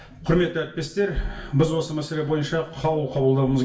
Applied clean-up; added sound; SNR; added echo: none; Wind instrument, woodwind instrument; 17 dB; reverberation time 0.3 s.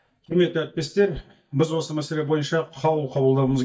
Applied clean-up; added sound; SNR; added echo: neural mask model DeepFilterNet 3.